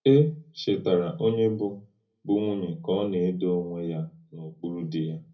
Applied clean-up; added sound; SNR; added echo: none; none; none; reverberation time 0.4 s.